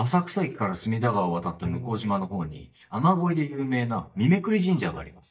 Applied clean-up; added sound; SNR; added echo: neural mask model DeepFilterNet 3.